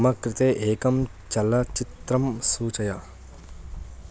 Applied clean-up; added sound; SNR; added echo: none; none; none; none.